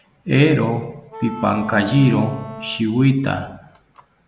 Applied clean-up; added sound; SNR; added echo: none; Wind instrument, woodwind instrument; 15 dB; none.